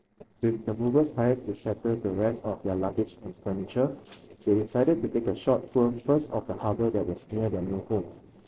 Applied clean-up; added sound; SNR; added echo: neural separator model SepFormer DNS4.